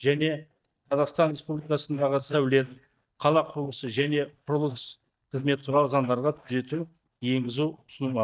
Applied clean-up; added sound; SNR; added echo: neural mask model DeepFilterNet 3.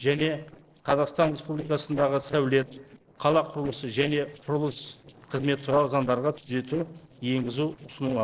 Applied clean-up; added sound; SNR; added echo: neural separator model SepFormer DNS4.